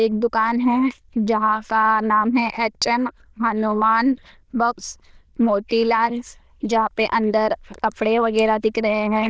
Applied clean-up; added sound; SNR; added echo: neural diffusion model UNIVERSE++.